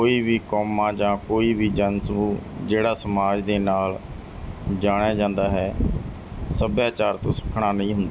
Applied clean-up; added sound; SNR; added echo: none; none; none; none.